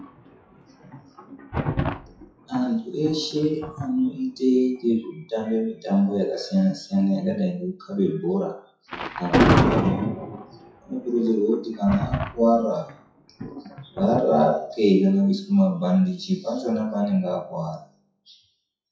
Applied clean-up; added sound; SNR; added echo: classical method WPE with log-MMSE.